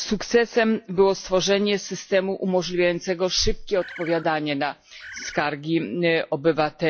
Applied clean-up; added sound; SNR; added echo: classical method log-MMSE.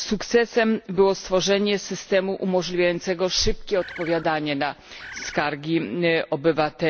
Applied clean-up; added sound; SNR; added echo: none; Bird; 15 dB; none.